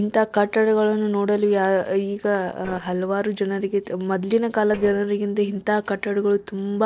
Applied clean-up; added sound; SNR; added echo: neural separator model SepFormer DNS4.